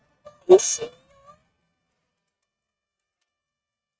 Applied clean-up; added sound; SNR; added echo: neural mask model RNNoise.